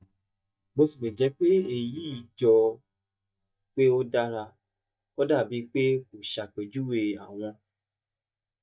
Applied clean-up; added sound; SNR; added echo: neural mask model DeepFilterNet 3.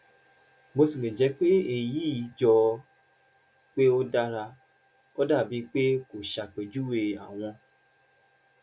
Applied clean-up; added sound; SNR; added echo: none; none; none; none.